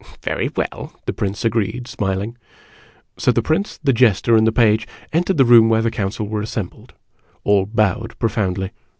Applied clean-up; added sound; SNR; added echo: none; none; none; none.